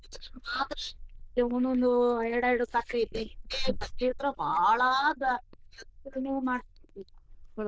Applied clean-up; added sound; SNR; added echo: neural diffusion model UNIVERSE++.